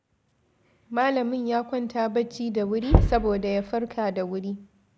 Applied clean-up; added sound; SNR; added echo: none; Knock; -1 dB; none.